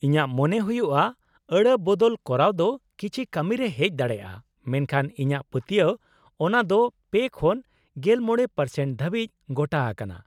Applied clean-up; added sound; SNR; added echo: none; none; none; none.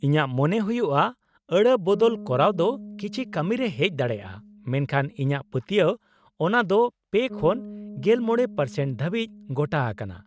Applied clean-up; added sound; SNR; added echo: neural mask model RNNoise.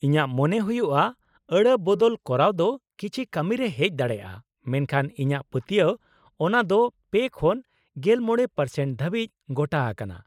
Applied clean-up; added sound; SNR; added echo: neural mask model Resemble Enhance denoiser.